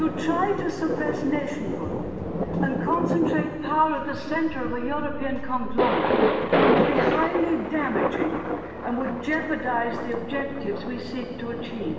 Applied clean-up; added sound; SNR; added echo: none; Thunder; -1 dB; reverberation time 1.6 s.